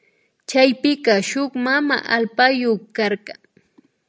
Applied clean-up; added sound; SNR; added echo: none; none; none; none.